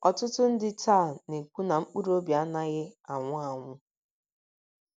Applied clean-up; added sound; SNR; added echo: none; none; none; none.